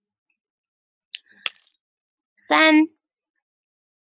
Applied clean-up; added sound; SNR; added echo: classical method spectral subtraction.